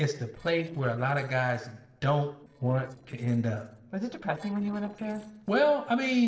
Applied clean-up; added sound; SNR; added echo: neural separator model SepFormer DNS4.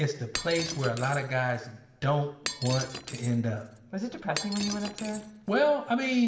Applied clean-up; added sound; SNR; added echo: none; Shatter; 11 dB; reverberation time 1.5 s.